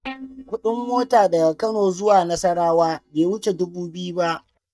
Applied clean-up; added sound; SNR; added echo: neural mask model DeepFilterNet 3.